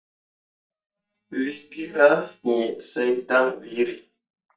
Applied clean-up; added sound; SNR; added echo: neural mask model DeepFilterNet 3.